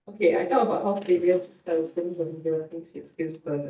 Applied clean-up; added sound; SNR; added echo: neural mask model DeepFilterNet 3.